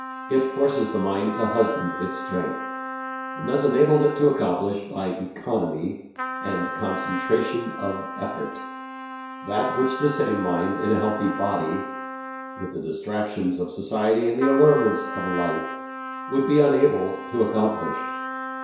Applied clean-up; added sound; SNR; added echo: none; Trumpet; 9 dB; reverberation time 0.7 s.